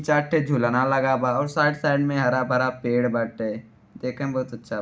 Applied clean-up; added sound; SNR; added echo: none; none; none; none.